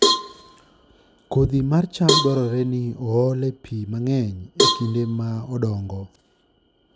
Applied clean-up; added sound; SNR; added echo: none; Cowbell; 3 dB; none.